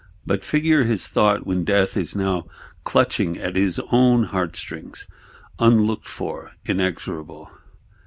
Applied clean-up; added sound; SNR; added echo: none; none; none; none.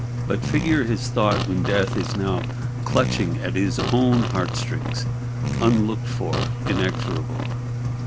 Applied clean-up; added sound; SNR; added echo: none; Engine + Fart; 0 dB; none.